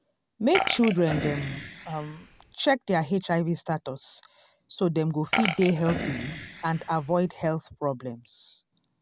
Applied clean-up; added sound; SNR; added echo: none; Burping, eructation; 5 dB; none.